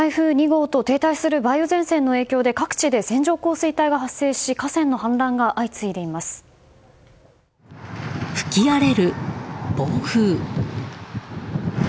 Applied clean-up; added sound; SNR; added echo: none; none; none; none.